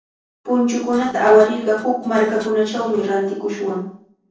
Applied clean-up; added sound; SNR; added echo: neural separator model SepFormer DNS4.